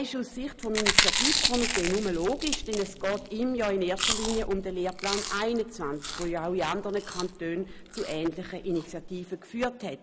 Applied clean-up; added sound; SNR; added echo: none; Chewing, mastication; 2 dB; none.